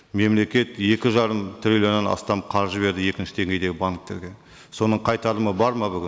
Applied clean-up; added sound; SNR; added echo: none; none; none; none.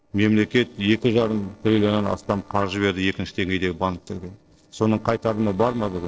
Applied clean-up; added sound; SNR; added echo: neural separator model SepFormer DNS4.